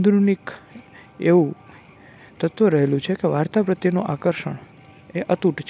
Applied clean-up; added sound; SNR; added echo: none; none; none; none.